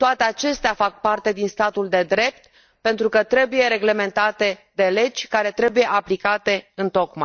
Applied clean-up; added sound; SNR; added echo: neural mask model DeepFilterNet 3.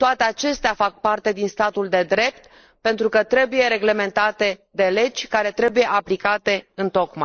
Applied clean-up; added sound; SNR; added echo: neural mask model Resemble Enhance denoiser.